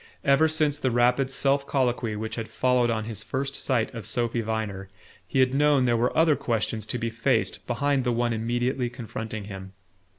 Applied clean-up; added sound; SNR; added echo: none; none; none; none.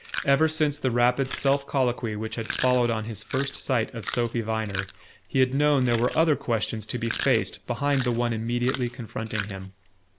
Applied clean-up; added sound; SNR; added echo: none; Chewing, mastication; 13 dB; none.